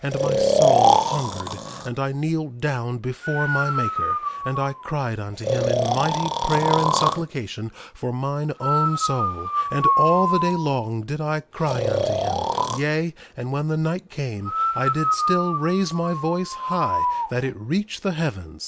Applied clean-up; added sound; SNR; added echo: none; Breathing; -1 dB; none.